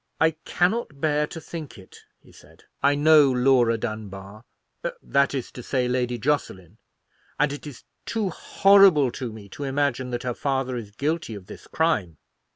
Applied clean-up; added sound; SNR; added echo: none; none; none; none.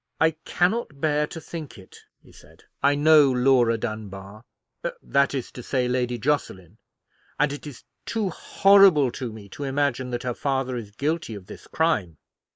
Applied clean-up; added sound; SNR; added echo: neural mask model Resemble Enhance denoiser.